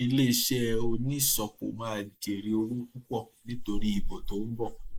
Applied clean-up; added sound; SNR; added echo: neural mask model Resemble Enhance denoiser.